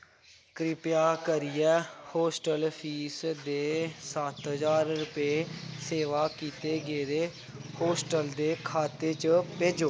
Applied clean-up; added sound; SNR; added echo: none; none; none; none.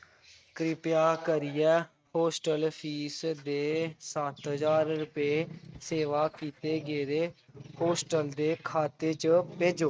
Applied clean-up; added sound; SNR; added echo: neural mask model RNNoise.